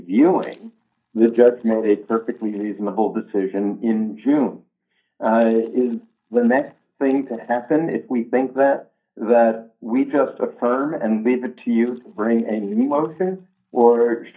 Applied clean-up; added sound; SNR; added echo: neural mask model DeepFilterNet 3.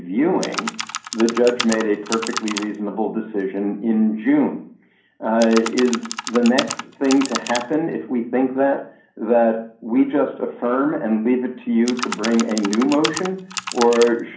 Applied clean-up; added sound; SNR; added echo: none; Computer keyboard; 9 dB; reverberation time 0.6 s.